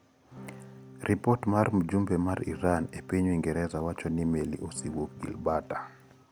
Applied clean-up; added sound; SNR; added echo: none; Acoustic guitar / Strum; 19 dB; none.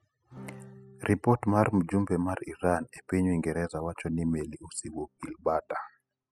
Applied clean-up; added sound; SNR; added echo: classical method spectral subtraction.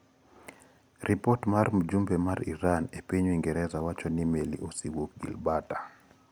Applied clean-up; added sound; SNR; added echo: none; none; none; none.